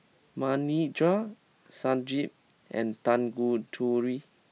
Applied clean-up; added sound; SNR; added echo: none; none; none; none.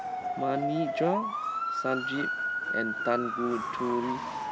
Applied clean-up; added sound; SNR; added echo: none; Motor vehicle (road) / Siren; 0 dB; none.